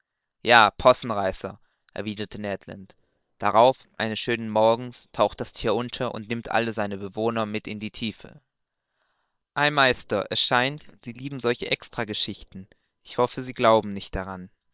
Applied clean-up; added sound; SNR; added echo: neural separator model SepFormer WHAM!.